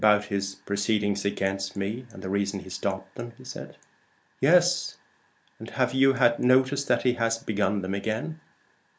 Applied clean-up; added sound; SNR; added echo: none; none; none; none.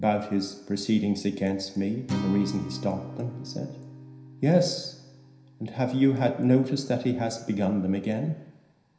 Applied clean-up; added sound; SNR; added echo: none; Acoustic guitar; 13 dB; reverberation time 0.9 s.